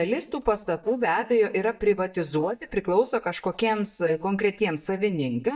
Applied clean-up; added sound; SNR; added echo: neural mask model DeepFilterNet 3.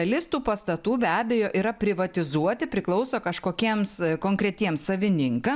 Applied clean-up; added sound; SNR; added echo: none; none; none; none.